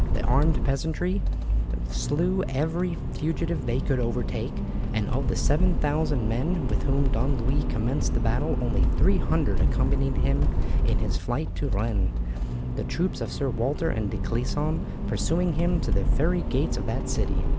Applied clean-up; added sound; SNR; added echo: none; Accelerating, revving, vroom; -4 dB; none.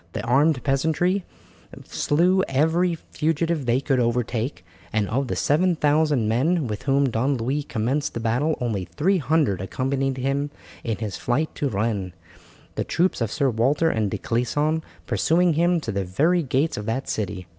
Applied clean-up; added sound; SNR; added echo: none; none; none; none.